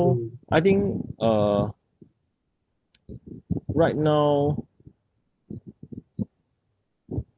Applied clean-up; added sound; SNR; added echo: none; none; none; none.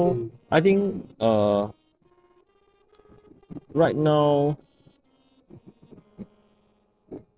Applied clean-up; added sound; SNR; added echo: neural separator model SepFormer DNS4.